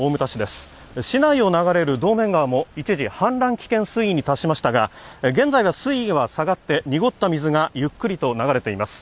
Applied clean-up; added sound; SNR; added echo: none; none; none; none.